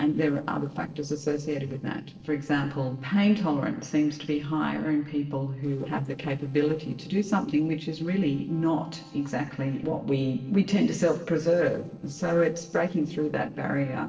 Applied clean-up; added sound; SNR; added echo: neural separator model SepFormer DNS4.